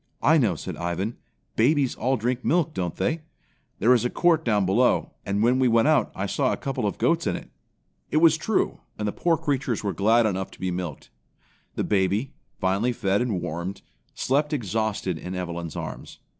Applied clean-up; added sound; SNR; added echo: none; none; none; none.